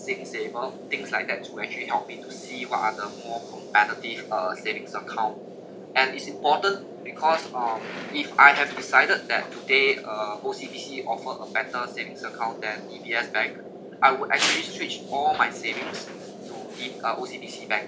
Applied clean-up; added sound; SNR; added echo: none; none; none; none.